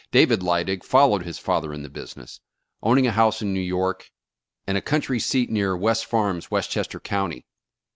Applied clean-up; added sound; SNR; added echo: none; none; none; none.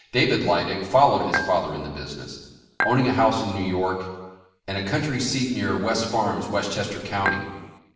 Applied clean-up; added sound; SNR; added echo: none; Dishes, pots, and pans / Chink, clink; 4 dB; reverberation time 1.1 s.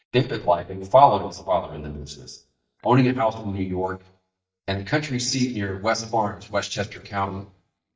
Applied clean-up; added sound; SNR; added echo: neural mask model DeepFilterNet 3.